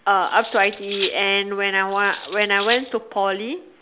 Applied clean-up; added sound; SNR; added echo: none; Cutlery, silverware; 12 dB; none.